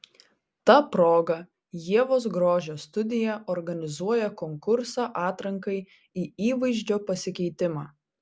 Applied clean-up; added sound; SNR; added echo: none; none; none; none.